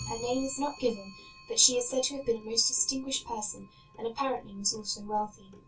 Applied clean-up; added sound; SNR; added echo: none; Clock; 18 dB; reverberation time 0.2 s.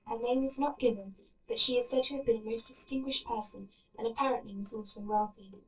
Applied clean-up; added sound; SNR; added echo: neural separator model SepFormer DNS4.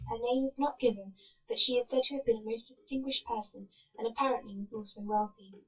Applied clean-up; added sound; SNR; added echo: classical method WPE with log-MMSE.